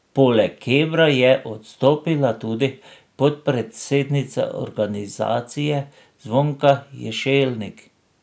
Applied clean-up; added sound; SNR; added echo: none; none; none; none.